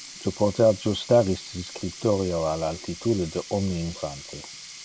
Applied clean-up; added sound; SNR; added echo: none; Sink (filling or washing); 16 dB; none.